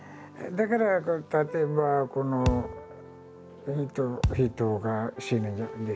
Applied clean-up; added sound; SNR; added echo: none; Thump, thud; 4 dB; none.